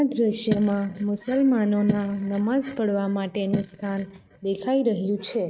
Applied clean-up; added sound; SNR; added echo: neural mask model RNNoise.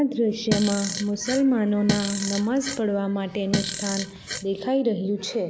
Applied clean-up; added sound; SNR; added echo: none; Fart; 6 dB; none.